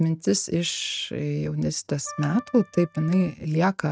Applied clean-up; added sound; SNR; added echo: neural mask model RNNoise.